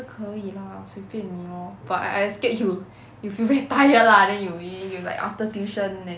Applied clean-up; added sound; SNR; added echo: none; none; none; none.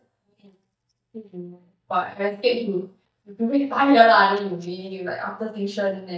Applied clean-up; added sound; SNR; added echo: neural mask model DeepFilterNet 3.